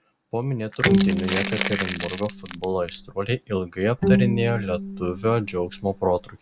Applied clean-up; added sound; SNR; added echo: none; Crushing + Bowed string instrument; 0 dB; none.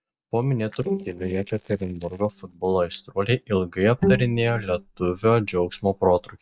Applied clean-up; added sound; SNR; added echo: neural mask model DeepFilterNet 3.